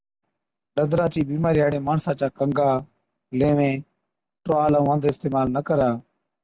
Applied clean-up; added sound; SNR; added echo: none; none; none; none.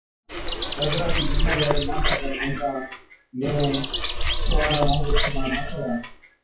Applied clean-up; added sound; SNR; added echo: classical method WPE with log-MMSE.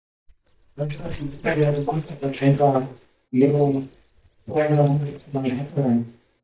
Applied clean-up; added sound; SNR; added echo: neural mask model DeepFilterNet 3.